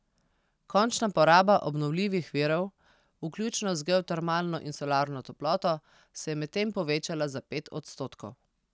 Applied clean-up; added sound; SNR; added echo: none; none; none; none.